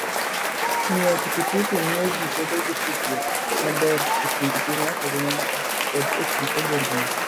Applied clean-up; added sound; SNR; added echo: none; Applause / Cheering; -4 dB; none.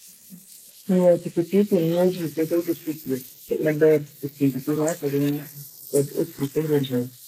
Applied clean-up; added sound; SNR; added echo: neural mask model Resemble Enhance denoiser.